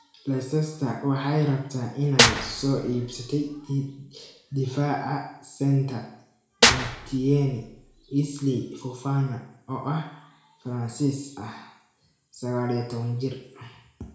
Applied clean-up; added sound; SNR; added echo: none; Clapping / Drum kit; -1 dB; reverberation time 0.6 s.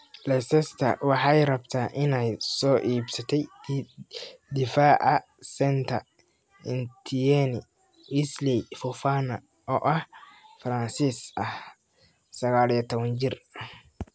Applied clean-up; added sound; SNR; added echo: none; none; none; none.